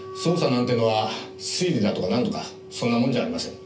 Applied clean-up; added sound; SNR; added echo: none; Wind instrument, woodwind instrument; 15 dB; reverberation time 0.3 s.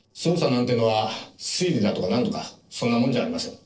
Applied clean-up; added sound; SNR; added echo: neural separator model SepFormer DNS4.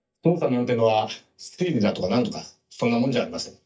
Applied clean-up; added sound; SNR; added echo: neural mask model DeepFilterNet 3.